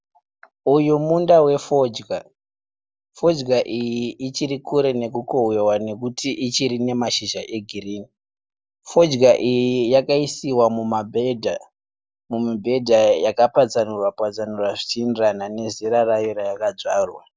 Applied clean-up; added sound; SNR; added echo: none; none; none; none.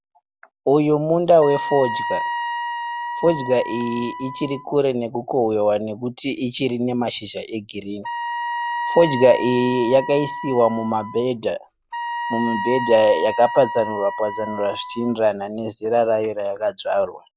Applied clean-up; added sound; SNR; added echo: none; Wind instrument, woodwind instrument; 7 dB; none.